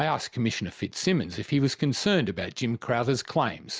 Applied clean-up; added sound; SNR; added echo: none; none; none; none.